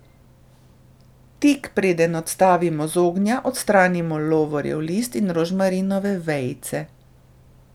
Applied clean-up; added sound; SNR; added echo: none; none; none; none.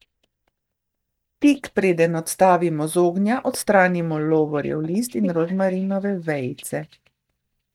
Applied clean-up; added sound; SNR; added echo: neural mask model DeepFilterNet 3.